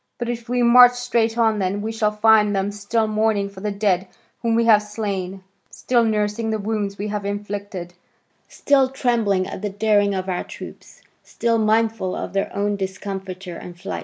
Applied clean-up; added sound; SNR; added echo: none; none; none; none.